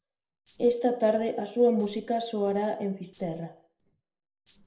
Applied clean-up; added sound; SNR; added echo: neural separator model SepFormer DNS4.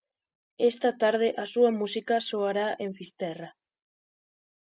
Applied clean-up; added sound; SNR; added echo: none; none; none; none.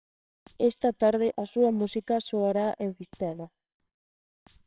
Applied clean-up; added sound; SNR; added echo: neural separator model SepFormer WHAMR!.